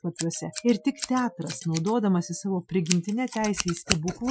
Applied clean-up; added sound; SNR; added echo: classical method Wiener filter.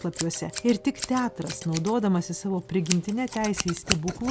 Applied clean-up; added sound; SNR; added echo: none; Scissors; 9 dB; none.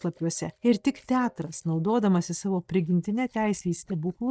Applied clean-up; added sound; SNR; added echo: neural mask model DeepFilterNet 3.